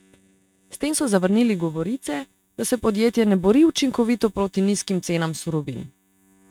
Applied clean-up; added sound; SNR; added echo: neural mask model RNNoise.